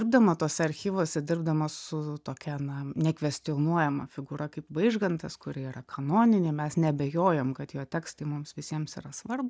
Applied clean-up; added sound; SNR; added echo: none; none; none; none.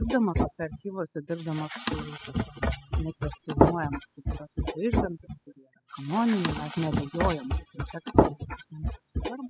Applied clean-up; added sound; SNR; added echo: classical method spectral subtraction.